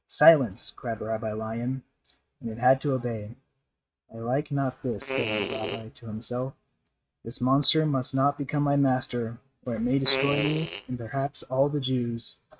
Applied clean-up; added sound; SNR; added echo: neural mask model RNNoise.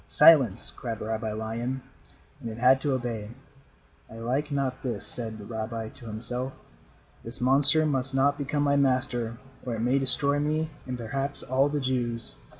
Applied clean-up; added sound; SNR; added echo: none; none; none; none.